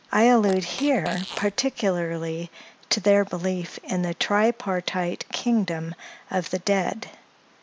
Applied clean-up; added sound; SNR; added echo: none; Fart; 16 dB; none.